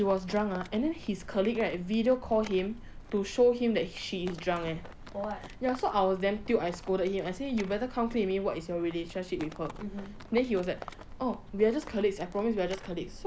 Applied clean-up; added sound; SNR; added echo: none; Livestock, farm animals, working animals; 15 dB; none.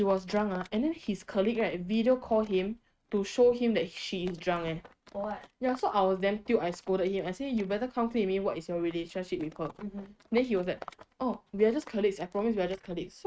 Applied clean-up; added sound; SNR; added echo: neural mask model RNNoise.